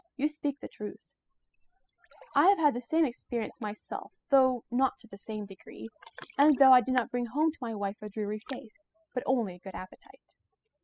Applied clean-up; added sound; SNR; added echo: classical method spectral subtraction.